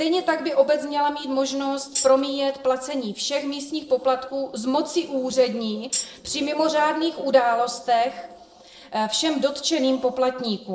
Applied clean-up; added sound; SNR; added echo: neural separator model SepFormer DNS4.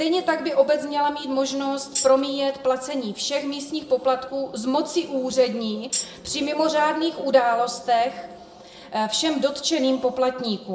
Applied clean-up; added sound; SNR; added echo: none; Tambourine; 6 dB; reverberation time 0.8 s.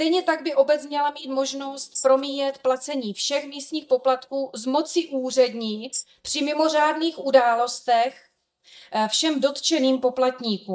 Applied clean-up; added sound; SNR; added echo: neural mask model DeepFilterNet 3.